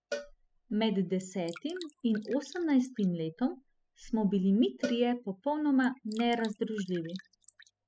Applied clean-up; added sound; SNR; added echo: classical method spectral subtraction.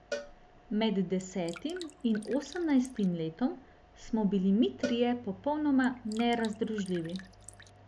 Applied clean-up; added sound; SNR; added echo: none; Drip + Cowbell; 16 dB; none.